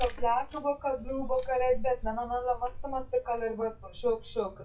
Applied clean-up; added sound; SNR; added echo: classical method WPE with log-MMSE.